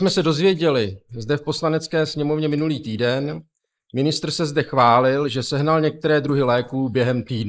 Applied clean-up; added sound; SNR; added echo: neural mask model Resemble Enhance denoiser.